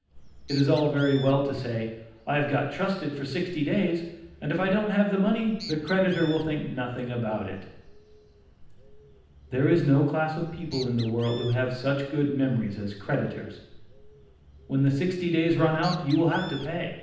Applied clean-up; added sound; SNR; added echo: none; Bird; 19 dB; reverberation time 0.9 s.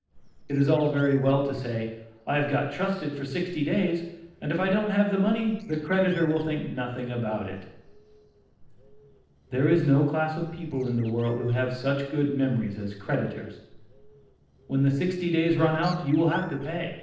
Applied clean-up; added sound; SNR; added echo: neural separator model SepFormer DNS4.